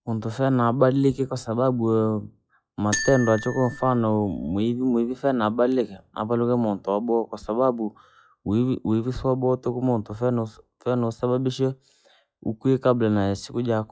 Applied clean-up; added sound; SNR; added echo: classical method log-MMSE.